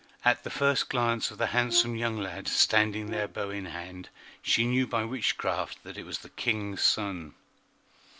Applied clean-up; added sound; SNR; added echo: none; Brass instrument; 15 dB; none.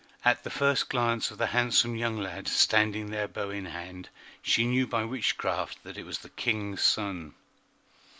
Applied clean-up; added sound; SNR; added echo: none; none; none; none.